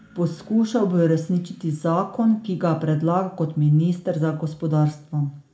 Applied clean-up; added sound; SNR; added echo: none; none; none; reverberation time 0.4 s.